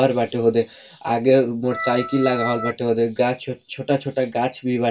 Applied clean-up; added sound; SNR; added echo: none; Organ; 7 dB; reverberation time 0.2 s.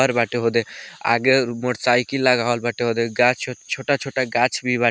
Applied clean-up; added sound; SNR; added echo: none; none; none; none.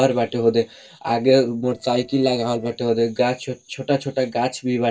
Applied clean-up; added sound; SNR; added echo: neural separator model SepFormer DNS4.